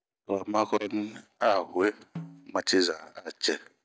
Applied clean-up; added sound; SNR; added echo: none; Snare drum; 18 dB; none.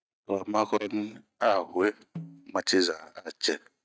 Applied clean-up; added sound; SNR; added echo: neural mask model RNNoise.